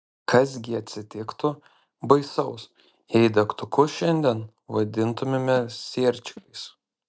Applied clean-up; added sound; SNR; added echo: neural mask model DeepFilterNet 3.